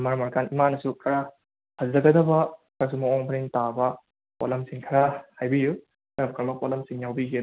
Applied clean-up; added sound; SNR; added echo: none; none; none; none.